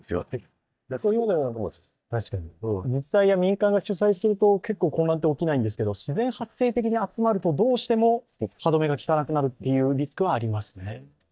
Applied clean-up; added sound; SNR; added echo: neural mask model DeepFilterNet 3.